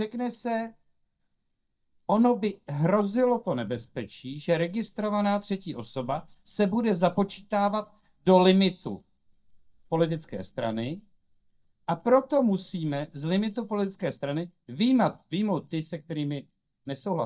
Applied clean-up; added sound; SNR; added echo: neural mask model DeepFilterNet 3.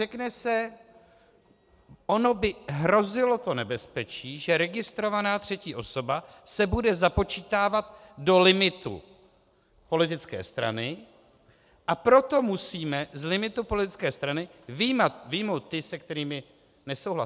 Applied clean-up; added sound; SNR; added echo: none; none; none; none.